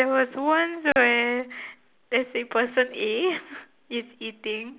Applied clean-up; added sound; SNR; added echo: none; none; none; none.